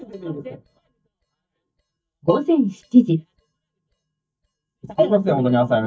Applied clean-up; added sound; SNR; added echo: neural mask model DeepFilterNet 3.